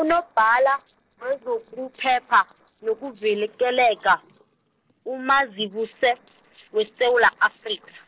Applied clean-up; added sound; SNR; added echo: neural separator model SepFormer DNS4.